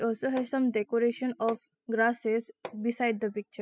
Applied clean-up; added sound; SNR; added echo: classical method spectral subtraction.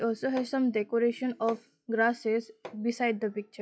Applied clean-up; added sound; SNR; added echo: classical method log-MMSE.